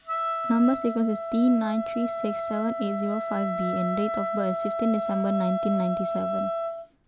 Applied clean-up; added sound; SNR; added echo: none; Wind instrument, woodwind instrument; 3 dB; none.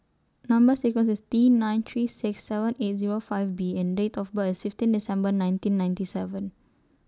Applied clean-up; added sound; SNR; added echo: none; none; none; none.